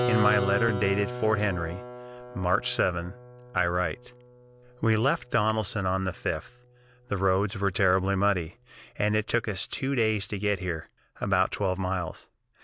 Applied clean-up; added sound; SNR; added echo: none; Keyboard (musical); 10 dB; none.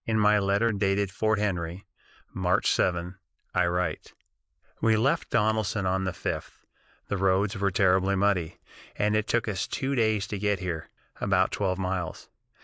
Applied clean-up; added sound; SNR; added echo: neural mask model Resemble Enhance denoiser.